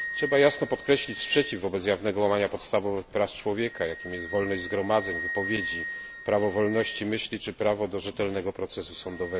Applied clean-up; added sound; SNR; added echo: none; Wind instrument, woodwind instrument; 11 dB; none.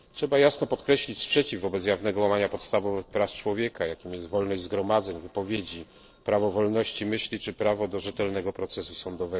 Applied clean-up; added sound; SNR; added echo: neural separator model SepFormer DNS4.